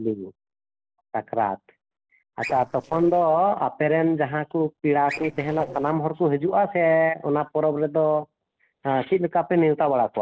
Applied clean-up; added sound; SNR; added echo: neural separator model SepFormer DNS4.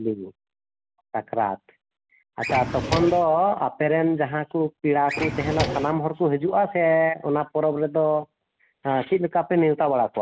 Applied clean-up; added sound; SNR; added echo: none; Drawer open or close; 6 dB; none.